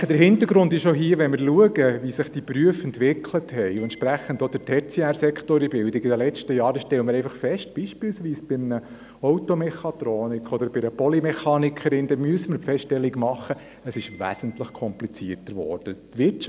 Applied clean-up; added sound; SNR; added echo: none; Bicycle bell; 19 dB; none.